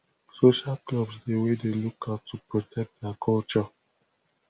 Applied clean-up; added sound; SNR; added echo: none; none; none; none.